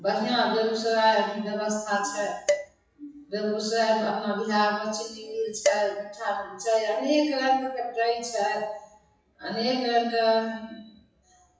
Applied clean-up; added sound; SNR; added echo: classical method WPE with log-MMSE.